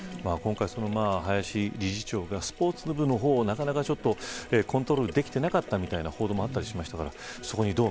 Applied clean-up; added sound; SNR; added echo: none; Sink (filling or washing); 19 dB; none.